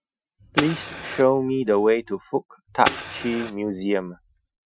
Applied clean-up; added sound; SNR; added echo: classical method Wiener filter.